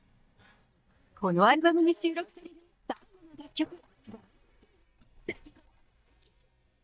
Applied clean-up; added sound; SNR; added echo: neural mask model DeepFilterNet 3.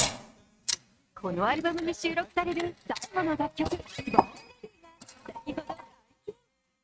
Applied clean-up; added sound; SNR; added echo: neural mask model RNNoise.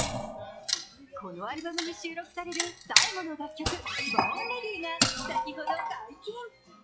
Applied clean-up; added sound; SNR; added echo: classical method log-MMSE.